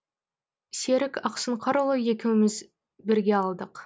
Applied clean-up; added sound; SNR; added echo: none; none; none; none.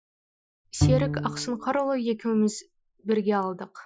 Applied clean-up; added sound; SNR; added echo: classical method Wiener filter.